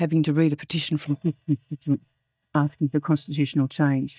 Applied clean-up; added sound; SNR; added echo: neural mask model DeepFilterNet 3.